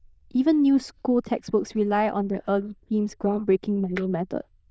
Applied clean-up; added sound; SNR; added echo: neural diffusion model UNIVERSE++.